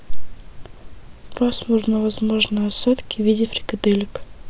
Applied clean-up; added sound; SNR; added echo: none; none; none; none.